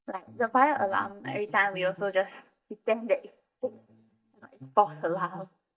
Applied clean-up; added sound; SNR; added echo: neural mask model DeepFilterNet 3.